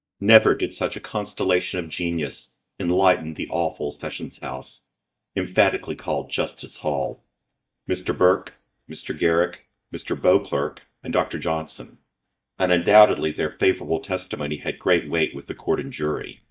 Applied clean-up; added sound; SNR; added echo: neural mask model DeepFilterNet 3.